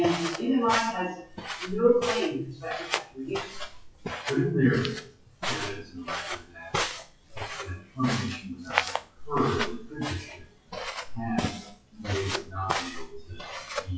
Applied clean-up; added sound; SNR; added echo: classical method WPE with log-MMSE.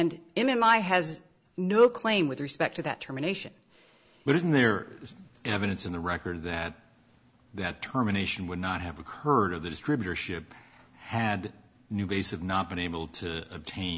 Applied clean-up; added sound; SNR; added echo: none; none; none; none.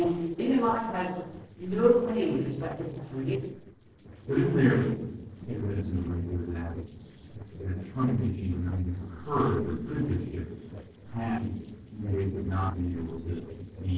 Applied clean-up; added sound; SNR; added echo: neural separator model SepFormer DNS4.